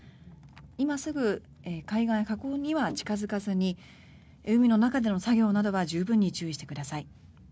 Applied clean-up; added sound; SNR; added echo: none; none; none; none.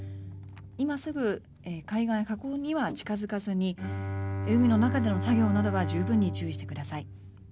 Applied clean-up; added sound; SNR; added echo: none; Bowed string instrument; 5 dB; none.